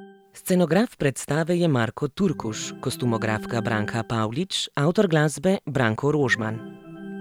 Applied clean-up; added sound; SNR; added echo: none; Organ; 17 dB; none.